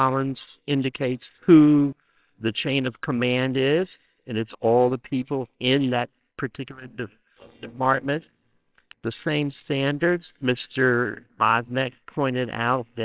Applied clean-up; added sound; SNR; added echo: neural separator model SepFormer WHAMR!.